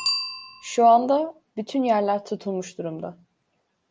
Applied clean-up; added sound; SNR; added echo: none; Bicycle bell; 12 dB; none.